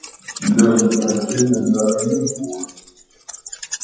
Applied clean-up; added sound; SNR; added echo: classical method WPE with log-MMSE.